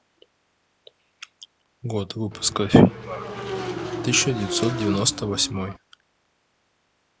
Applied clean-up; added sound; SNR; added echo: none; Motorcycle / Engine; 6 dB; none.